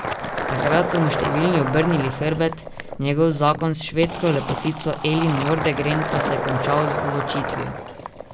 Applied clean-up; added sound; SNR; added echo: none; Fill (with liquid); 4 dB; none.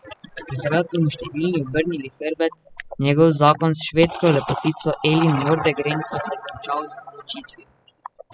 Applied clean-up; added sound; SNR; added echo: classical method spectral subtraction.